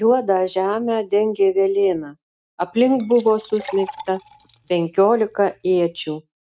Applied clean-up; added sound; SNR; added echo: neural mask model RNNoise.